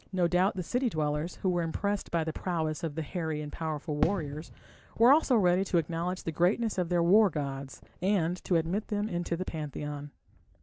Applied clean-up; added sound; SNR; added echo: none; Fireworks; 16 dB; none.